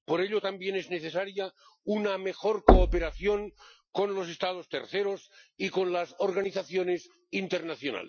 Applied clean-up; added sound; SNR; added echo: classical method Wiener filter.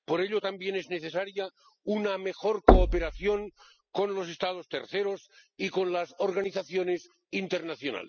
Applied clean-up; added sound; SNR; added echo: classical method spectral subtraction.